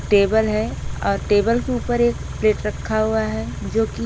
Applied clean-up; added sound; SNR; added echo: none; Idling / Car; 8 dB; none.